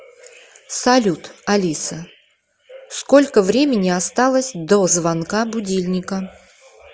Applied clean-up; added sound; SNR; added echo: none; none; none; none.